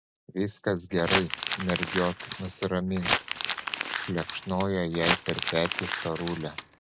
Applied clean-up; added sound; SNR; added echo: none; Crumpling, crinkling; 0 dB; none.